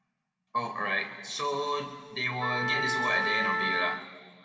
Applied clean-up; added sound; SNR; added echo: none; Wind instrument, woodwind instrument; -1 dB; reverberation time 2.5 s.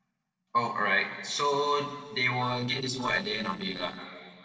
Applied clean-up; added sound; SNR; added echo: neural separator model SepFormer DNS4.